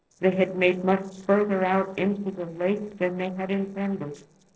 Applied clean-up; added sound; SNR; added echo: neural separator model SepFormer DNS4.